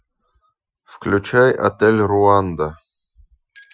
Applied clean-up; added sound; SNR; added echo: classical method Wiener filter.